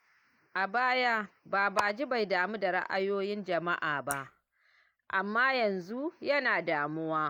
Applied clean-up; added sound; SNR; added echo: neural mask model Resemble Enhance denoiser.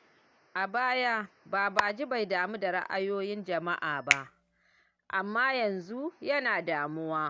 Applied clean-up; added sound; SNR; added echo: none; Finger snapping; 5 dB; none.